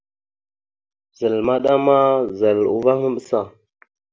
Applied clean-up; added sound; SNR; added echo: none; none; none; none.